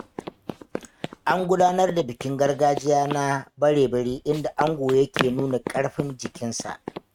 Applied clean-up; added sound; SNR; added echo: neural mask model RNNoise.